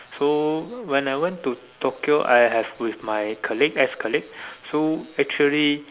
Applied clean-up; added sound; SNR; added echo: none; none; none; none.